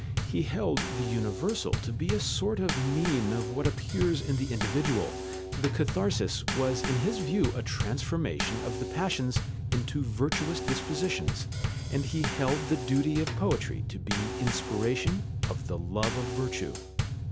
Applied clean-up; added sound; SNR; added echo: none; Bass drum / Snare drum / Drum kit; 2 dB; none.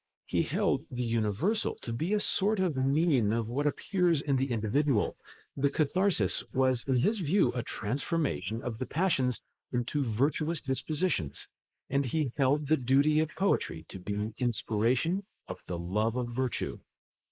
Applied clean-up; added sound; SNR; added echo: neural mask model Resemble Enhance denoiser.